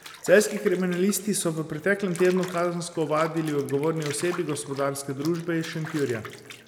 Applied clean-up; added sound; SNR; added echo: none; Bathtub (filling or washing) / Water; 17 dB; none.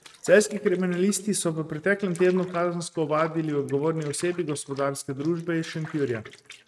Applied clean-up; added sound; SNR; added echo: neural mask model RNNoise.